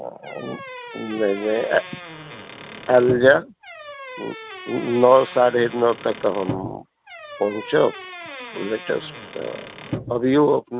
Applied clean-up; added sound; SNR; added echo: none; Squeak / Wood; 13 dB; none.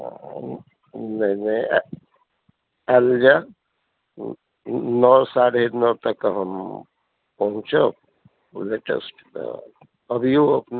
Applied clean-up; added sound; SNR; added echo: none; none; none; none.